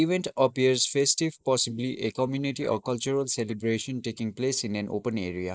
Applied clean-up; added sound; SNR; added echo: neural mask model Resemble Enhance denoiser.